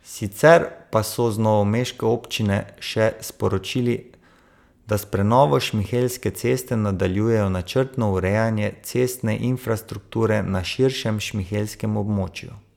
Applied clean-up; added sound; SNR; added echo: none; none; none; none.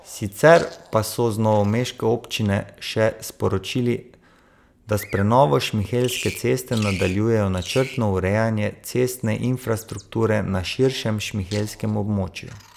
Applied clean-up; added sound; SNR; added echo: none; Bird vocalization, bird call, bird song; 19 dB; none.